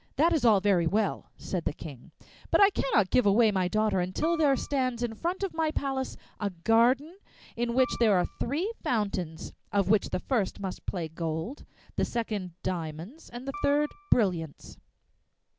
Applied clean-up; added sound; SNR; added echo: none; Piano; 18 dB; none.